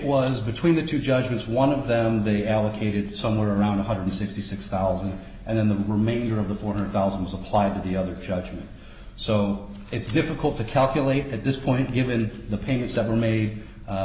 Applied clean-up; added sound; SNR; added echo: none; none; none; none.